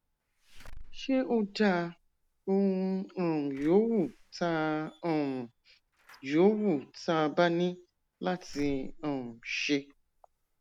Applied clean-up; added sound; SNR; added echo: none; Slam / Alarm; 20 dB; none.